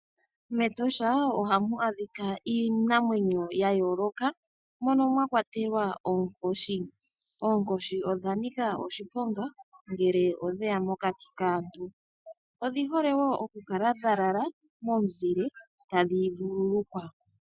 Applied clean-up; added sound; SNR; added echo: classical method Wiener filter.